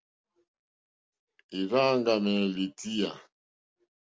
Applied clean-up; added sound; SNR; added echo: none; none; none; none.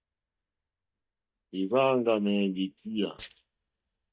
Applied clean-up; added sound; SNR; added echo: neural mask model DeepFilterNet 3.